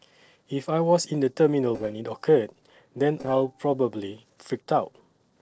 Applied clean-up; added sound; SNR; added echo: neural separator model SepFormer DNS4.